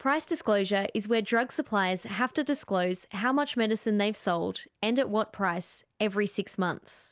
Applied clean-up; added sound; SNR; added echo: none; none; none; none.